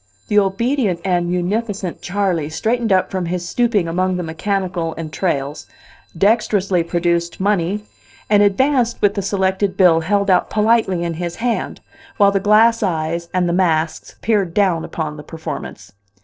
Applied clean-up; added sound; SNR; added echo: neural separator model SepFormer DNS4.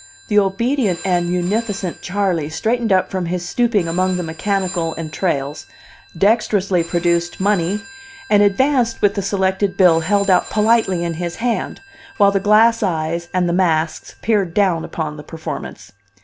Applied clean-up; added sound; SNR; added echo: none; Telephone; 20 dB; none.